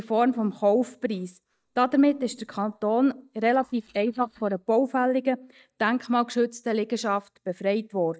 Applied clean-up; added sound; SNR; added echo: neural mask model DeepFilterNet 3.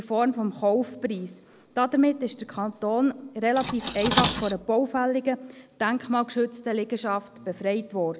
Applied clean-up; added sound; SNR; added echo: none; Cutlery, silverware; 2 dB; none.